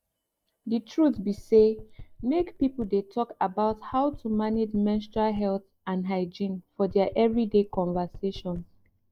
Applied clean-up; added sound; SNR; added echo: neural mask model DeepFilterNet 3.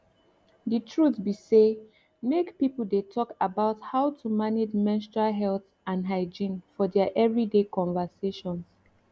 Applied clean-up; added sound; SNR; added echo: none; none; none; none.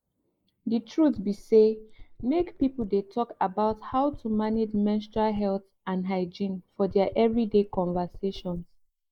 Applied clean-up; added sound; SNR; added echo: neural mask model Resemble Enhance denoiser.